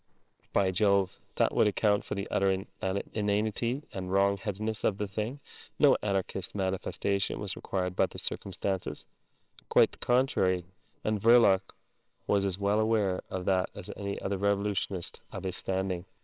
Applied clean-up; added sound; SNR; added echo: neural separator model SepFormer WHAMR!.